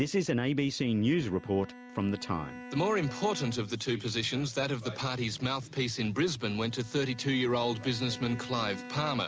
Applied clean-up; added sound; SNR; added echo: none; Bowed string instrument; 17 dB; none.